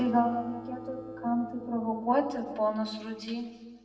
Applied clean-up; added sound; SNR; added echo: none; Acoustic guitar; 15 dB; reverberation time 1.2 s.